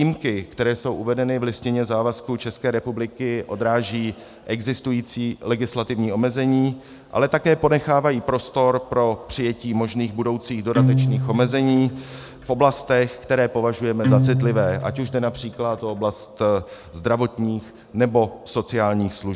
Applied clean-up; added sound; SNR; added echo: none; Acoustic guitar; 2 dB; none.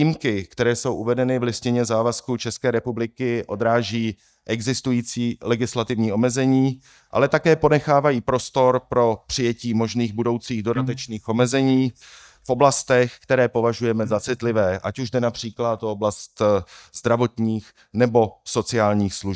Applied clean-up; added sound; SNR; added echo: neural mask model DeepFilterNet 3.